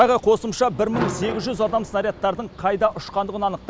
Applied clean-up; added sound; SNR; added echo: none; none; none; none.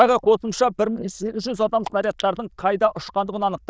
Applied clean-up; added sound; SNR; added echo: neural diffusion model UNIVERSE++.